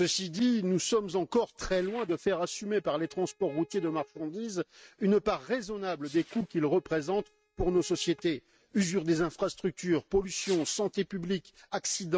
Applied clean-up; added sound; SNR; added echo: neural mask model RNNoise.